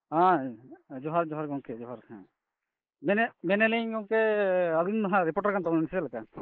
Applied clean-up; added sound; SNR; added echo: neural mask model Resemble Enhance denoiser.